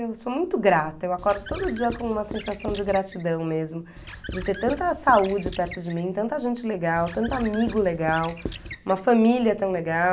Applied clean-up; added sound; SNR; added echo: none; Squeak / Writing; 13 dB; none.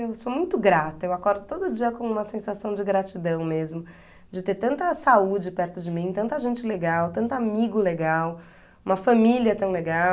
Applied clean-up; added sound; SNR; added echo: none; none; none; none.